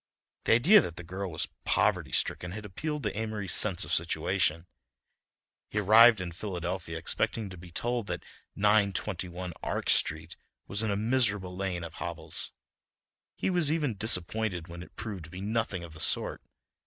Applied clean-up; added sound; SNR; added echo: neural separator model SepFormer DNS4.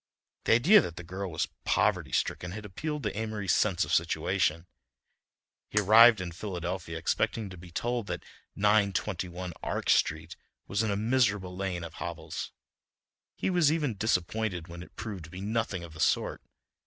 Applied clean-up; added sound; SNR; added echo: none; Shatter; 13 dB; none.